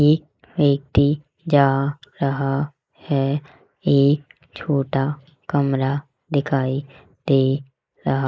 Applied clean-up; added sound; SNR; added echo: neural mask model Resemble Enhance denoiser.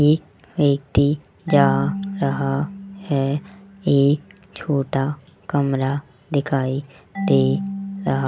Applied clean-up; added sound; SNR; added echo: none; Marimba, xylophone / Wood; 10 dB; none.